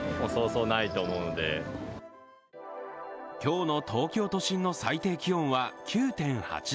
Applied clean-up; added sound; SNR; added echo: none; none; none; none.